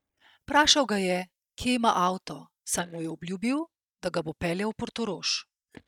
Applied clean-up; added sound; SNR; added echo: neural mask model DeepFilterNet 3.